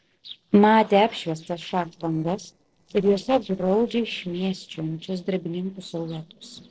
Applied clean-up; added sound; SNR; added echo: neural separator model SepFormer DNS4.